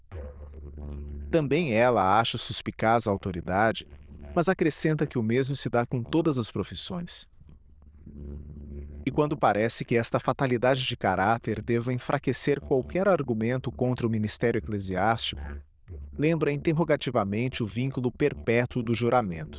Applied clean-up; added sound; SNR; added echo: neural diffusion model UNIVERSE++.